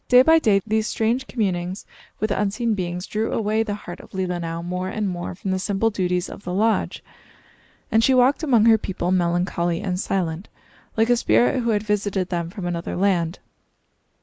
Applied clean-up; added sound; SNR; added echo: neural mask model Resemble Enhance denoiser.